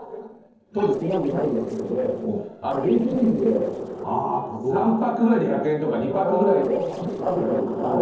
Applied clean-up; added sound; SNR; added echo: neural separator model SepFormer DNS4.